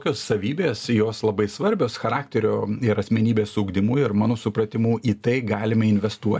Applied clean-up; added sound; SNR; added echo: none; none; none; none.